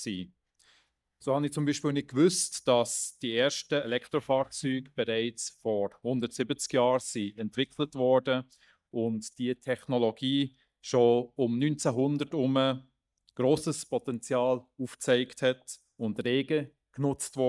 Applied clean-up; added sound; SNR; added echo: neural mask model DeepFilterNet 3.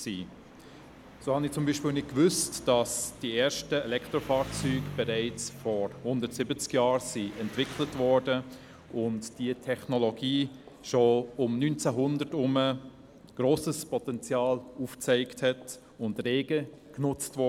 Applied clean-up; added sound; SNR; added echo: none; Engine; 17 dB; none.